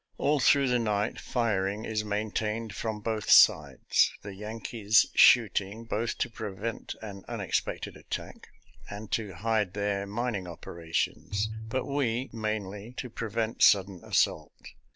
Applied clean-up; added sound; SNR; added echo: none; Bowed string instrument; 11 dB; none.